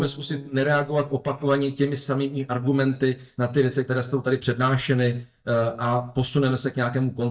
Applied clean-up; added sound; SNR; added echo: neural mask model DeepFilterNet 3.